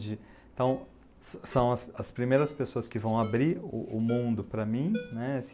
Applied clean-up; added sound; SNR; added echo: none; Ringtone; 20 dB; none.